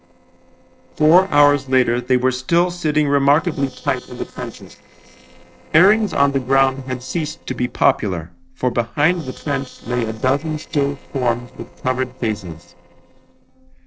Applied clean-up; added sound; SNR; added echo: neural separator model SepFormer DNS4.